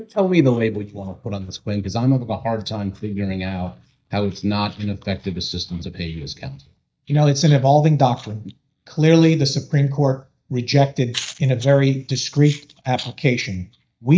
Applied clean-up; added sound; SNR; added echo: neural mask model DeepFilterNet 3.